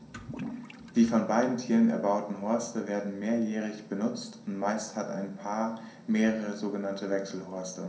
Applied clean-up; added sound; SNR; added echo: none; Toilet flush / Liquid; 19 dB; reverberation time 0.6 s.